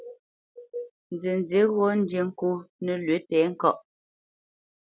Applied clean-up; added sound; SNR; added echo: none; none; none; none.